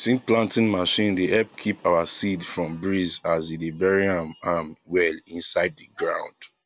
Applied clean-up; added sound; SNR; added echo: none; none; none; none.